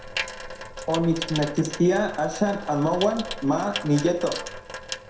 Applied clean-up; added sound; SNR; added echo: none; Sink (filling or washing) / Water tap, faucet; 10 dB; reverberation time 0.6 s.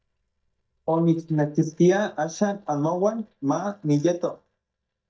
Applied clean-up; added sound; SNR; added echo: neural mask model DeepFilterNet 3.